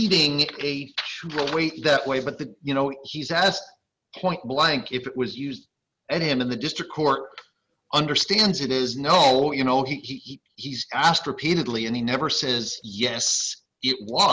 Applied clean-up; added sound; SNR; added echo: none; none; none; none.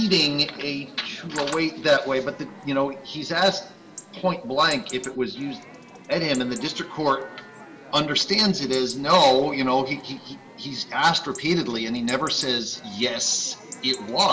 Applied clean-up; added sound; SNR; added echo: none; Chatter / Chirp, tweet / Livestock, farm animals, working animals; 19 dB; reverberation time 1.7 s.